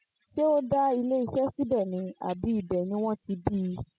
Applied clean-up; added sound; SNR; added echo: classical method spectral subtraction.